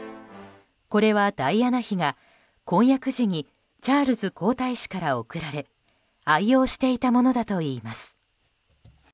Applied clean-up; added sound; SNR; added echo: none; none; none; none.